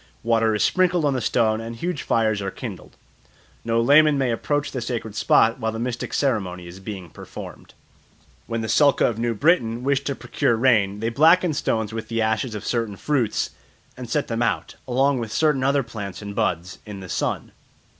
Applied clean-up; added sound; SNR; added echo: none; none; none; none.